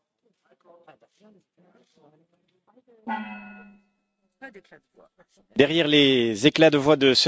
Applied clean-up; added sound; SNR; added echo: neural mask model RNNoise.